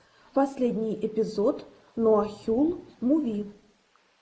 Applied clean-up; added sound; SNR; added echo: neural mask model Resemble Enhance denoiser.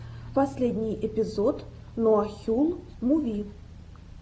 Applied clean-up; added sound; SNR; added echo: none; Piano; 20 dB; none.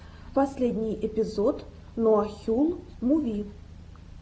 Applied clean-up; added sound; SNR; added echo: none; none; none; none.